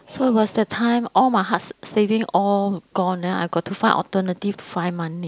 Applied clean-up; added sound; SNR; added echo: none; none; none; none.